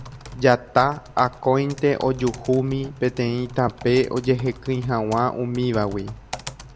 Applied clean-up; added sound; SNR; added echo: none; Typing; 17 dB; none.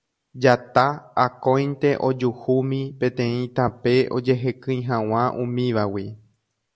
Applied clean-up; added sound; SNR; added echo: none; none; none; none.